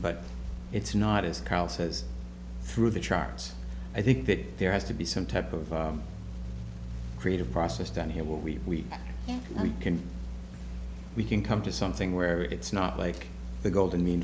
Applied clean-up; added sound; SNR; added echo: none; none; none; none.